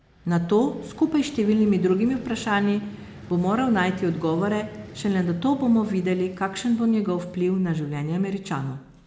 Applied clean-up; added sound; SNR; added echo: none; Vehicle; 19 dB; none.